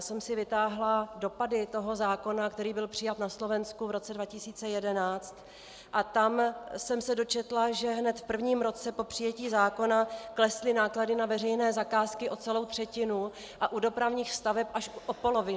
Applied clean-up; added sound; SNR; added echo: none; none; none; none.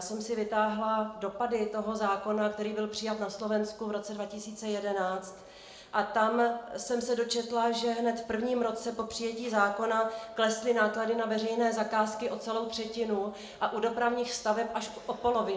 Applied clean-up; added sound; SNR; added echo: none; none; none; reverberation time 0.6 s.